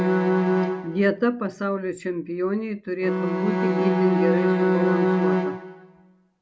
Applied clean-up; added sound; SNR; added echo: none; Bowed string instrument; -4 dB; none.